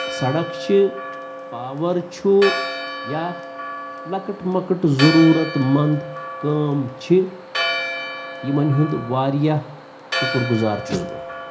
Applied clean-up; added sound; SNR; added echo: none; Church bell; 8 dB; reverberation time 0.4 s.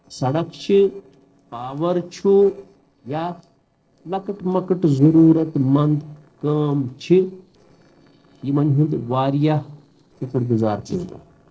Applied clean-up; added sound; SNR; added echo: neural separator model SepFormer DNS4.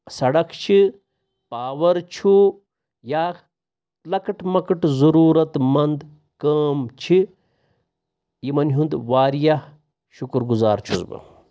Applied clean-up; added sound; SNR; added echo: none; none; none; none.